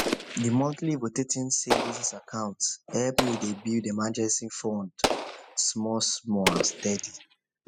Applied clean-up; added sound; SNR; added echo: classical method spectral subtraction.